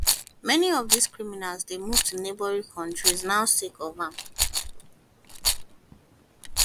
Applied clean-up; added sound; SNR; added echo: none; Rattle; 0 dB; none.